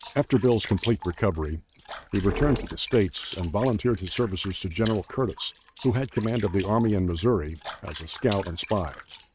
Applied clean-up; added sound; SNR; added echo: neural mask model RNNoise.